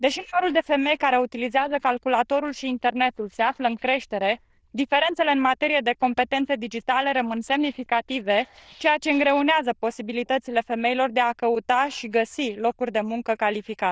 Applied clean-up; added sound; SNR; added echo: neural diffusion model UNIVERSE++.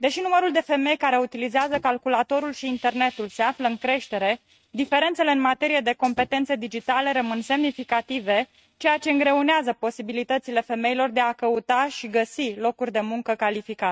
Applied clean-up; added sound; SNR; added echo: neural mask model RNNoise.